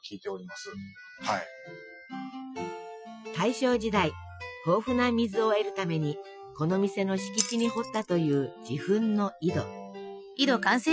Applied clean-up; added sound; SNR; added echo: classical method Wiener filter.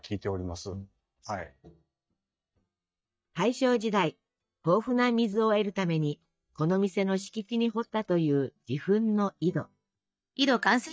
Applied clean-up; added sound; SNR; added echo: neural mask model DeepFilterNet 3.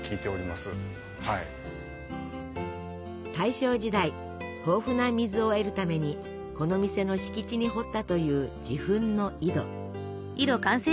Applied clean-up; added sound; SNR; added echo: none; none; none; none.